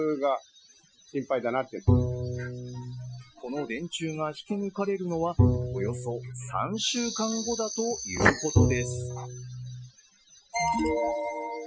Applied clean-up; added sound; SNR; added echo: classical method Wiener filter.